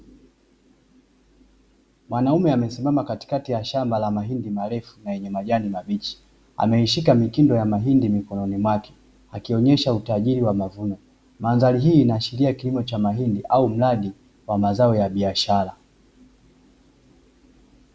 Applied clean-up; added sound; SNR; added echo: none; none; none; none.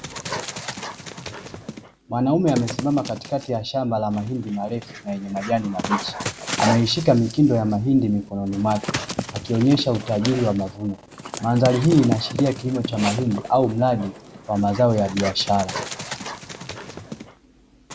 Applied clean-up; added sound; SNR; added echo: none; Dog; 10 dB; none.